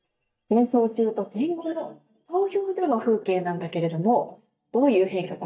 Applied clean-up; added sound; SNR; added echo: neural mask model DeepFilterNet 3.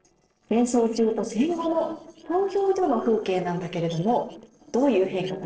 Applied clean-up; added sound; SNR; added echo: neural separator model SepFormer DNS4.